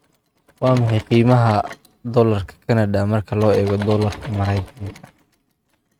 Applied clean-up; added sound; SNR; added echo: neural mask model RNNoise.